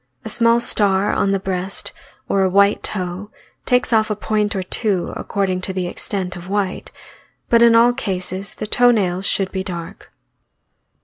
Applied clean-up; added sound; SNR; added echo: none; none; none; none.